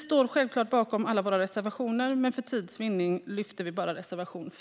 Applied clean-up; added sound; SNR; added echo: none; Chime; -5 dB; none.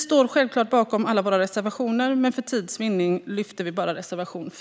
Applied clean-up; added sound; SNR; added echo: none; none; none; none.